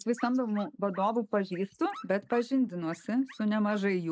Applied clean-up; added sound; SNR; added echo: neural mask model Resemble Enhance denoiser.